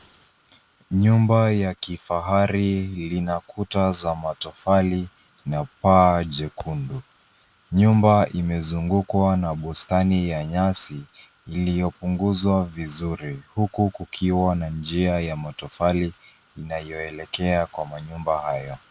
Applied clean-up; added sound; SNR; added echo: none; none; none; none.